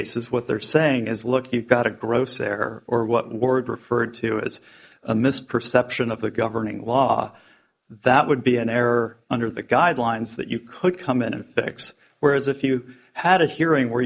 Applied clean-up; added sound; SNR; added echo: neural mask model Resemble Enhance denoiser.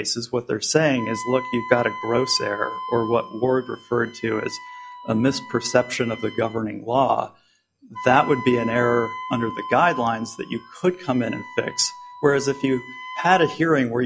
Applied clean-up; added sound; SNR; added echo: classical method log-MMSE.